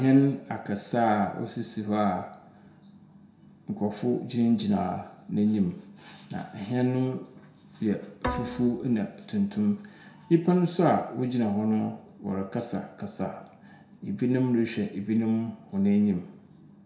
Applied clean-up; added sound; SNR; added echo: none; Bowed string instrument; 10 dB; reverberation time 0.5 s.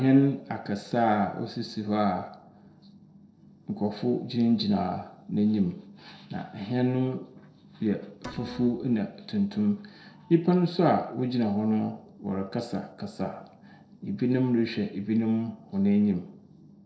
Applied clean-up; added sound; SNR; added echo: neural separator model SepFormer DNS4.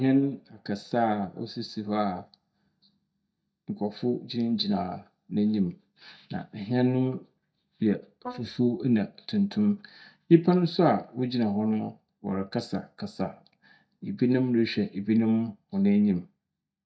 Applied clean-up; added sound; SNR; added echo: neural mask model DeepFilterNet 3.